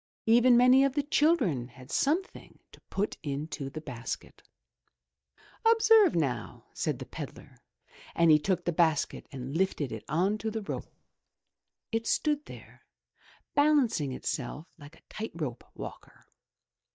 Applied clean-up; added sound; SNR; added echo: neural mask model DeepFilterNet 3.